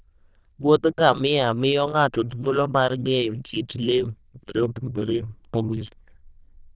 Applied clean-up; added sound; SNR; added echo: neural diffusion model UNIVERSE++.